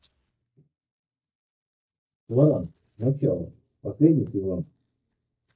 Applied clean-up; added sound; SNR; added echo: neural mask model DeepFilterNet 3.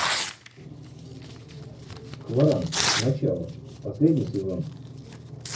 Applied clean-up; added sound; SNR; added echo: none; Tearing; 6 dB; reverberation time 0.4 s.